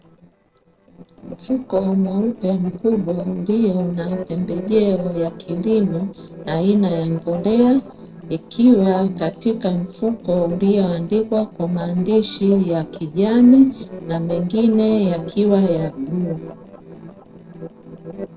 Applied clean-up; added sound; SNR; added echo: neural separator model SepFormer DNS4.